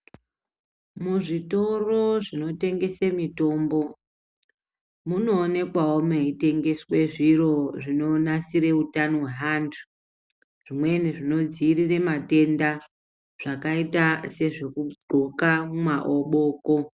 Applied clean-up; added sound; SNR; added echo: none; none; none; none.